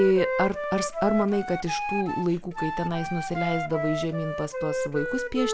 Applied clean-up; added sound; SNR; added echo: none; Wind instrument, woodwind instrument; 4 dB; none.